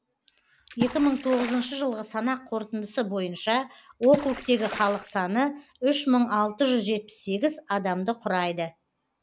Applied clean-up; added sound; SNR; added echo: none; Water / Splash, splatter; 11 dB; none.